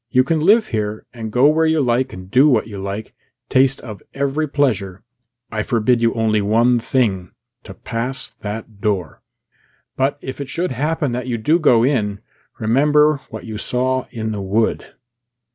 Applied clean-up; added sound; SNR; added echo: none; none; none; none.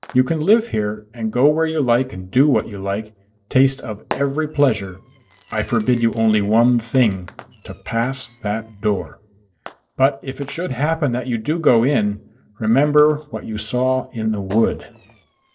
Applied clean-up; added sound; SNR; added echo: neural separator model SepFormer DNS4.